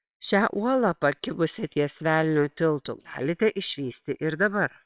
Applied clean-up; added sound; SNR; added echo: neural separator model SepFormer WHAMR!.